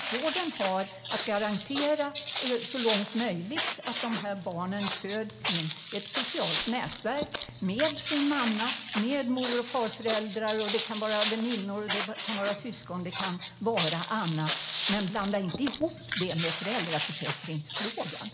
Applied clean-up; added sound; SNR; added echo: none; Walk, footsteps; -2 dB; reverberation time 1.2 s.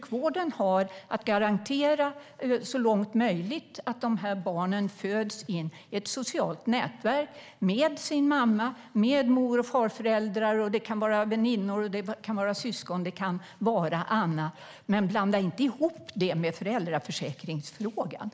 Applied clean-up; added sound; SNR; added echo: none; none; none; none.